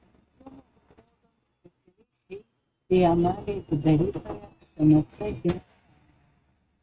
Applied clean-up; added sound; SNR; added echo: neural mask model RNNoise.